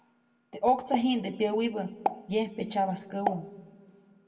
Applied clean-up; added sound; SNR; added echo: none; Explosion; 8 dB; reverberation time 1.4 s.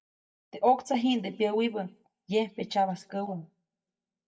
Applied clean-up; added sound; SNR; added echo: neural mask model DeepFilterNet 3.